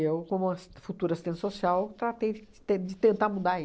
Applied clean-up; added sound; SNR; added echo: none; none; none; none.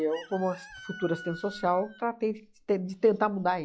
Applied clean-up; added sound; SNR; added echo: classical method log-MMSE.